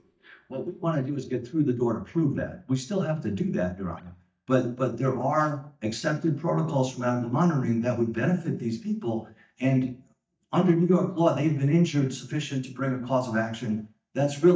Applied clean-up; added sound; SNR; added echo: neural mask model DeepFilterNet 3.